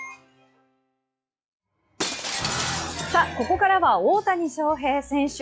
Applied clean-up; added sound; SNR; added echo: classical method log-MMSE.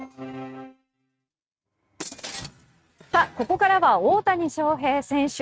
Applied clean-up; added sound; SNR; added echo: neural mask model RNNoise.